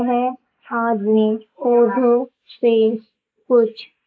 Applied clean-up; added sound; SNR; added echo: neural mask model Resemble Enhance denoiser.